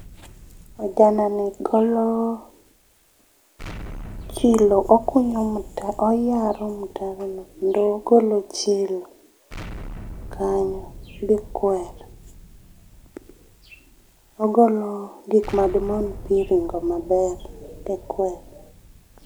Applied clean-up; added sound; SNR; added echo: none; Explosion; 17 dB; none.